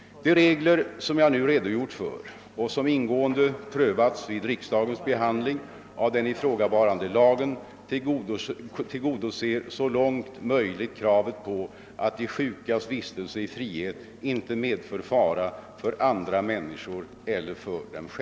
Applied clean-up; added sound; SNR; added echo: none; none; none; none.